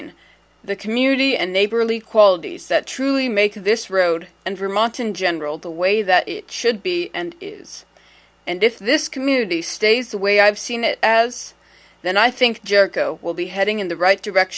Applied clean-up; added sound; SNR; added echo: none; none; none; none.